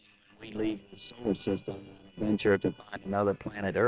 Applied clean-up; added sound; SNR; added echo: neural separator model SepFormer WHAM!.